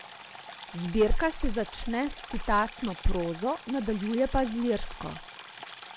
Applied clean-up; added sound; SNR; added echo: none; Stream; 14 dB; none.